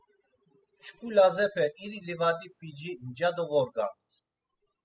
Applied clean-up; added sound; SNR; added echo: classical method spectral subtraction.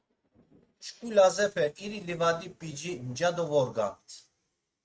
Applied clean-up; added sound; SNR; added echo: neural mask model RNNoise.